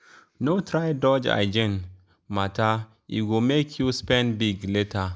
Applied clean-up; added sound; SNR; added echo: none; none; none; none.